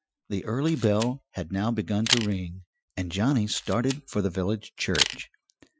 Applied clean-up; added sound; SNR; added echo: classical method Wiener filter.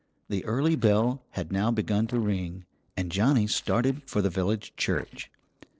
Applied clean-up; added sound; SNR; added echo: neural separator model SepFormer DNS4.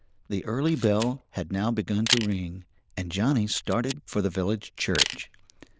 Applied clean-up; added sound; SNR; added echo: neural diffusion model UNIVERSE++.